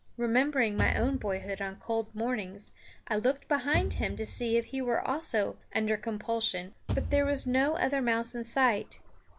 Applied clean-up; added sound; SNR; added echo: none; Bass drum / Thump, thud; 6 dB; none.